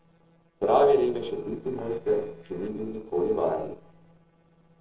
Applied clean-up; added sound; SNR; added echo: neural separator model SepFormer DNS4.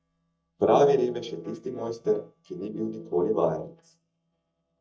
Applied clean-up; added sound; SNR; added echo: neural mask model DeepFilterNet 3.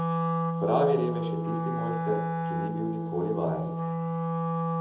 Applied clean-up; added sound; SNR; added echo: none; Wind instrument, woodwind instrument; -2 dB; reverberation time 0.9 s.